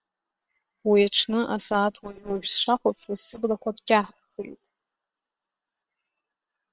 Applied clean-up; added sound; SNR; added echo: neural separator model SepFormer WHAM!.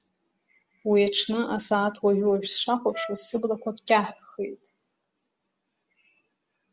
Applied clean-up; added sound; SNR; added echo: none; Wind instrument, woodwind instrument; 11 dB; none.